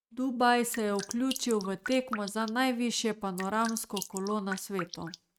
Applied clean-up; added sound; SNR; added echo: neural mask model RNNoise.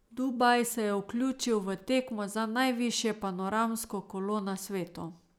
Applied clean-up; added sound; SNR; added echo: none; none; none; none.